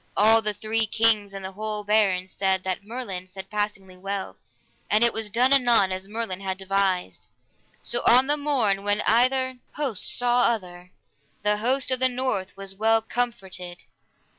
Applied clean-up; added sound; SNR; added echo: none; none; none; none.